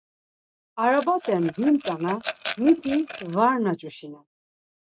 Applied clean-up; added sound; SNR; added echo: neural mask model RNNoise.